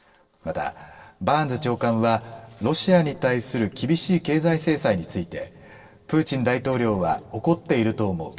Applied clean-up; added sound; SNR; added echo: neural separator model SepFormer DNS4.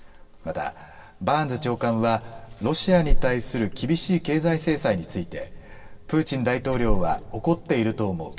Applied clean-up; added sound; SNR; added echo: none; Liquid; 4 dB; reverberation time 2.2 s.